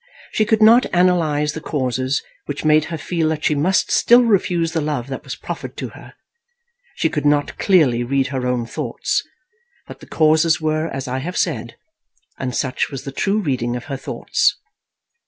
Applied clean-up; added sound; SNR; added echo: none; none; none; none.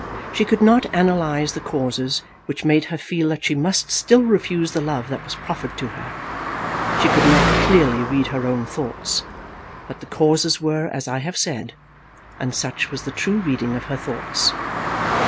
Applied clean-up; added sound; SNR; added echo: none; Car passing by; 6 dB; none.